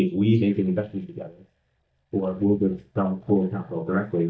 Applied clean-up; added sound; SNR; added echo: neural mask model DeepFilterNet 3.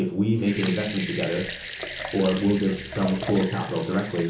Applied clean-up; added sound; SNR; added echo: none; Sink (filling or washing) / Water tap, faucet / Liquid; 9 dB; reverberation time 1.2 s.